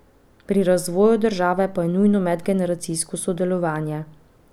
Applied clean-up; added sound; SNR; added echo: none; none; none; none.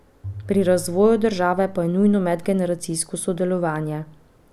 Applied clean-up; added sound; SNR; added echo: none; Bowed string instrument; 19 dB; none.